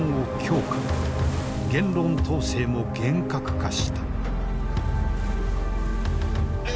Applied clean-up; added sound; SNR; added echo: none; Waves, surf; 18 dB; none.